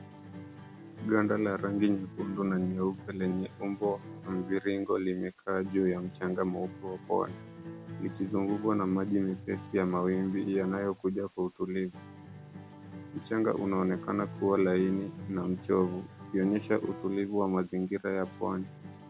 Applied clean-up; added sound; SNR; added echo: none; Acoustic guitar; 14 dB; none.